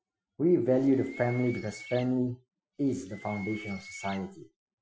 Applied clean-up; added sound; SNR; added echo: classical method Wiener filter.